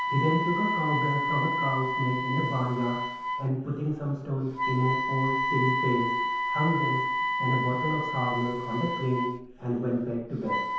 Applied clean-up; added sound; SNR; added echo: none; Wind instrument, woodwind instrument; 1 dB; reverberation time 0.9 s.